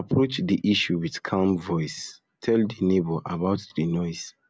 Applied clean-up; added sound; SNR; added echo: none; none; none; none.